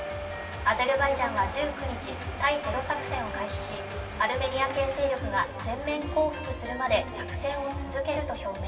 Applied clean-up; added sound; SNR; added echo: none; Domestic sounds, home sounds; 14 dB; reverberation time 2.6 s.